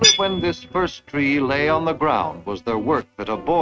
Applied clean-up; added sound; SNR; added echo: neural mask model RNNoise.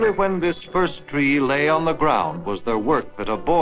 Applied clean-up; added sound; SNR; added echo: neural separator model SepFormer DNS4.